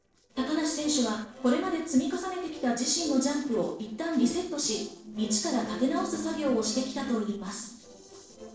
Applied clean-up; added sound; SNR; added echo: neural separator model SepFormer DNS4.